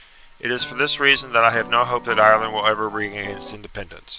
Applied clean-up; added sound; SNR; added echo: none; Piano; 16 dB; none.